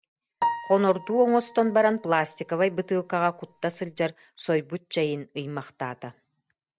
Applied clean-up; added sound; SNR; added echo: none; Piano; 10 dB; none.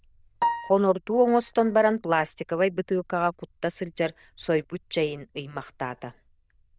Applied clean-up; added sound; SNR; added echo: neural diffusion model UNIVERSE++.